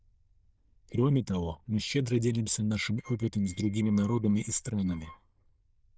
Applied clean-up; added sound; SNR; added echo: neural diffusion model UNIVERSE++.